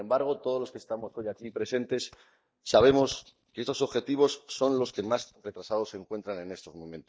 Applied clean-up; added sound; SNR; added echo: neural mask model DeepFilterNet 3.